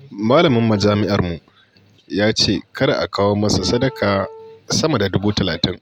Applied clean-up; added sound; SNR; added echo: none; Wind instrument, woodwind instrument; 19 dB; none.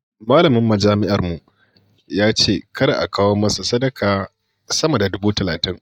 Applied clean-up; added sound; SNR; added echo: neural mask model DeepFilterNet 3.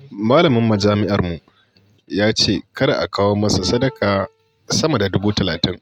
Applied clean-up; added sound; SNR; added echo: neural mask model RNNoise.